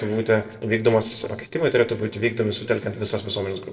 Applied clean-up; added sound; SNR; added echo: neural separator model SepFormer DNS4.